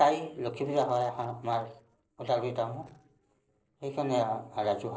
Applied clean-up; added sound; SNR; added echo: neural separator model SepFormer DNS4.